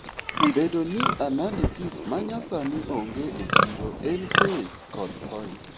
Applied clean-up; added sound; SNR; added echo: none; Livestock, farm animals, working animals; -2 dB; none.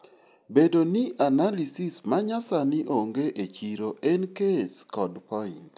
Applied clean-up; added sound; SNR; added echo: none; none; none; none.